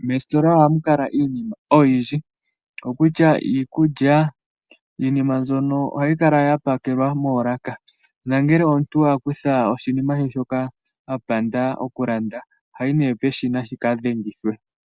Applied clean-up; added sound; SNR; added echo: none; none; none; none.